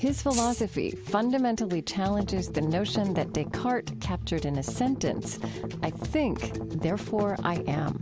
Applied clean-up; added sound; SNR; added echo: none; Rattle (instrument) + Strum; 8 dB; none.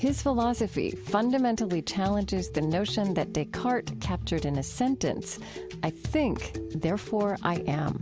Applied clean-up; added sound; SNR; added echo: none; none; none; none.